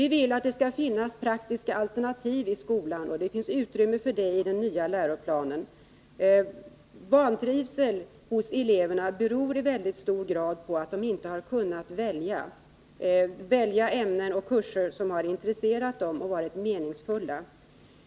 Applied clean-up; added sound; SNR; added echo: none; none; none; none.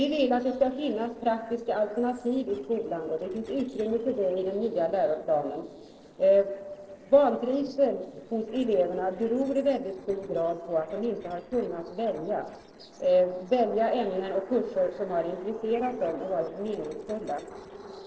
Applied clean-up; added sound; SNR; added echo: neural separator model SepFormer DNS4.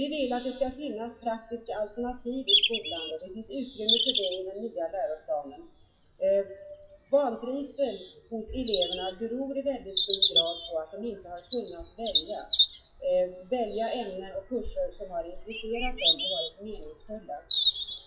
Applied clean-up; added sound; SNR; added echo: classical method WPE with log-MMSE.